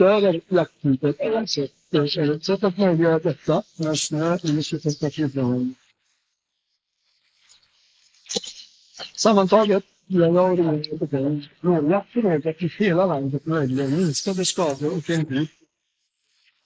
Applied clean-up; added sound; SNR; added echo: neural mask model Resemble Enhance denoiser.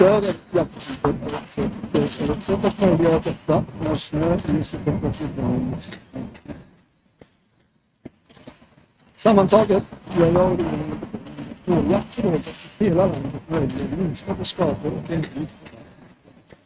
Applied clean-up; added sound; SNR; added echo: neural mask model RNNoise.